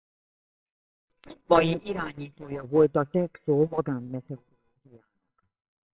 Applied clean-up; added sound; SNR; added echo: neural separator model SepFormer WHAMR!.